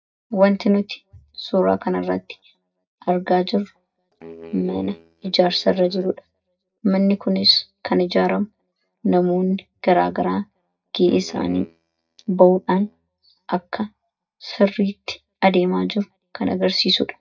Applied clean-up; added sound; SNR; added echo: neural mask model DeepFilterNet 3.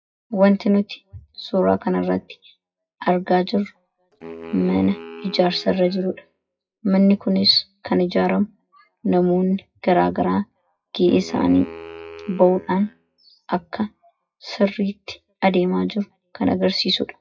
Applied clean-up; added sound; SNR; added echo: classical method WPE with log-MMSE.